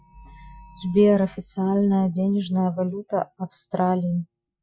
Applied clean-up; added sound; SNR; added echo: classical method Wiener filter.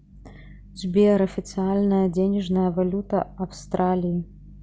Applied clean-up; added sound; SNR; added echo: none; none; none; none.